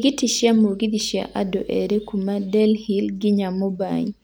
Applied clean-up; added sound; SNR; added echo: none; none; none; none.